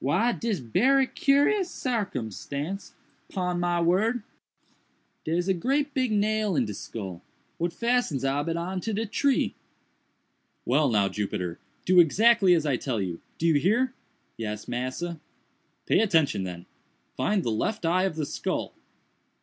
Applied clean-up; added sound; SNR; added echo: none; none; none; none.